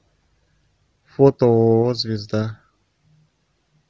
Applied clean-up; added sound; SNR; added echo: none; none; none; none.